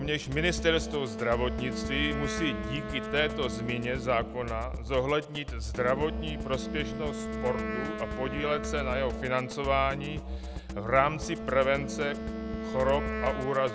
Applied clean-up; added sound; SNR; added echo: none; Wind instrument, woodwind instrument + Drum kit; 4 dB; none.